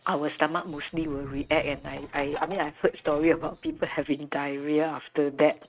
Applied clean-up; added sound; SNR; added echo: neural mask model RNNoise.